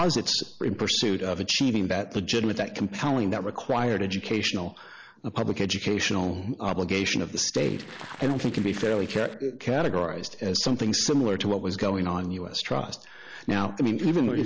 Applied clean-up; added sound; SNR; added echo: neural separator model SepFormer DNS4.